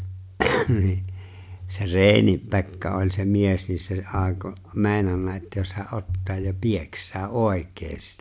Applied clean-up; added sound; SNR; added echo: none; none; none; none.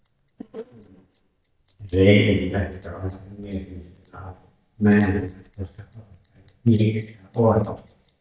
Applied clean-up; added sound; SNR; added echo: neural mask model DeepFilterNet 3.